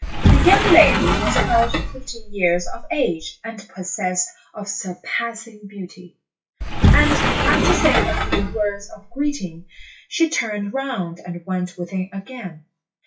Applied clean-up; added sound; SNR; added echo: classical method WPE with log-MMSE.